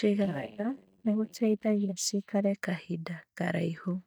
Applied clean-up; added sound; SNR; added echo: neural mask model DeepFilterNet 3.